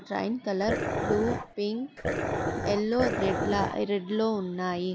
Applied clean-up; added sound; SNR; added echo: none; Dog; 1 dB; none.